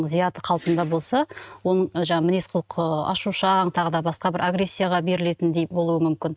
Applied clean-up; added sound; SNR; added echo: neural mask model RNNoise.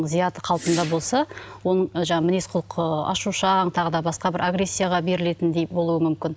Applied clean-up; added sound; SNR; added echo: none; Whoosh, swoosh, swish; 15 dB; none.